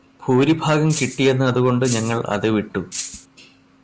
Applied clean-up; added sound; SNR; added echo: none; Rattle (instrument); 10 dB; none.